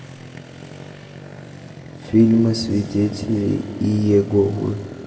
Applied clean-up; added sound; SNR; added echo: none; Motorcycle; 15 dB; reverberation time 2.1 s.